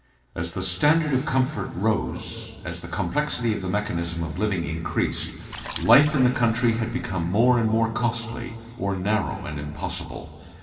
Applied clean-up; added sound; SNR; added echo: neural separator model SepFormer DNS4.